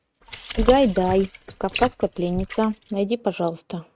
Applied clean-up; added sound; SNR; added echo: neural mask model RNNoise.